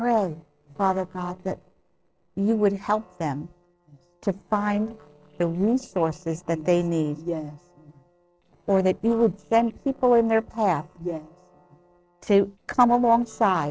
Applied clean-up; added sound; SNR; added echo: neural separator model SepFormer DNS4.